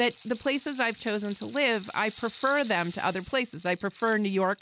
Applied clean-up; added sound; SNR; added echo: none; Rattle (instrument); 9 dB; none.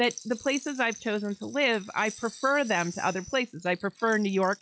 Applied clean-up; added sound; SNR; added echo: classical method log-MMSE.